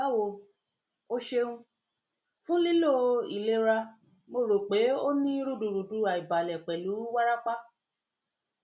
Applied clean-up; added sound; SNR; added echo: none; none; none; none.